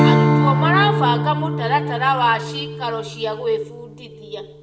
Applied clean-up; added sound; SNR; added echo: none; Strum; -2 dB; reverberation time 0.6 s.